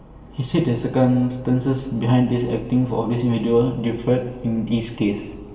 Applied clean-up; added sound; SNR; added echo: none; none; none; reverberation time 2.1 s.